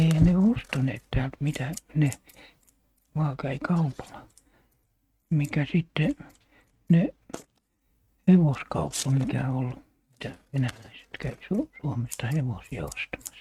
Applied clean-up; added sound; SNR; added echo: neural mask model RNNoise.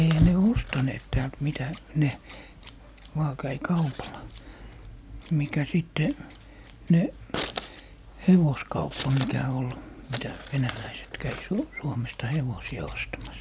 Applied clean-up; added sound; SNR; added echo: none; Scissors; 11 dB; none.